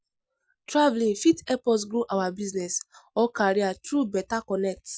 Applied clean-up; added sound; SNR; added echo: none; none; none; none.